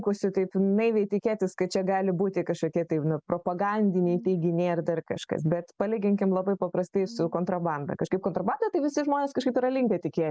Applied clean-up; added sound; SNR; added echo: none; Brass instrument; 19 dB; none.